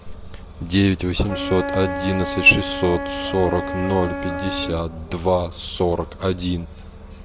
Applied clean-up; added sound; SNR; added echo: none; Wind instrument, woodwind instrument; 8 dB; none.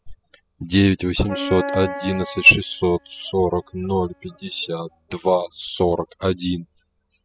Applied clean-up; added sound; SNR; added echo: classical method spectral subtraction.